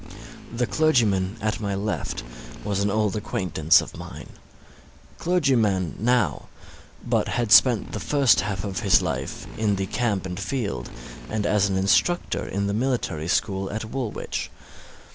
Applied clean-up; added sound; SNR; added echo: none; Motorcycle; 17 dB; none.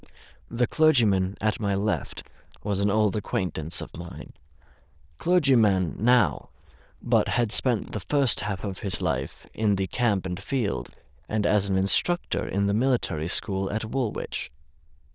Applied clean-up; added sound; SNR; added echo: neural diffusion model UNIVERSE++.